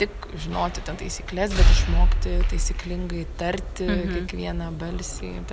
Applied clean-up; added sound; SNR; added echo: none; none; none; none.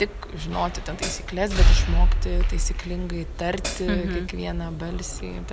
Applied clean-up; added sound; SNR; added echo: none; Hi-hat; 12 dB; none.